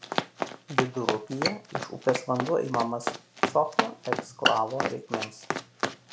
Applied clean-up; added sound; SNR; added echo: none; Run; 0 dB; reverberation time 0.4 s.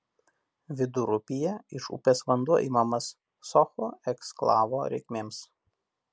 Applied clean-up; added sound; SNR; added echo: none; none; none; none.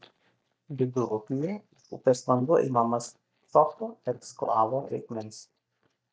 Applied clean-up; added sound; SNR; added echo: neural mask model DeepFilterNet 3.